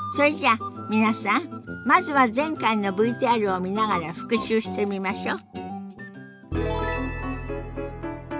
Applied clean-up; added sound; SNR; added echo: none; none; none; none.